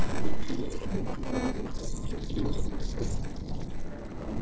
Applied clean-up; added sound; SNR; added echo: neural separator model SepFormer DNS4.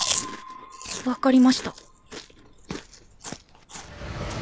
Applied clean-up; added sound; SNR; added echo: none; Chewing, mastication; 9 dB; none.